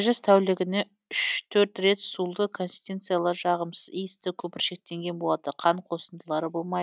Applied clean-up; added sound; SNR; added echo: none; none; none; none.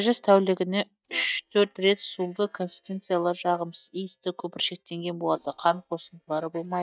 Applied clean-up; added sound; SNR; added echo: neural mask model DeepFilterNet 3.